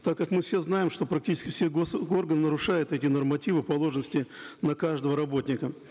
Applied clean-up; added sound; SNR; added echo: none; none; none; none.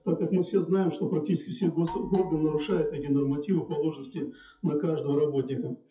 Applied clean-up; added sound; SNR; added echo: classical method WPE with log-MMSE.